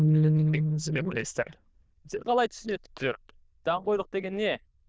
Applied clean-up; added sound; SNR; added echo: neural diffusion model UNIVERSE++.